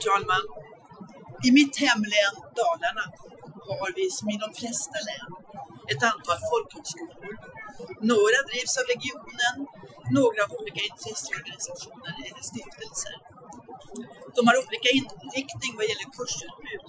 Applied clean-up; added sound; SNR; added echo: classical method Wiener filter.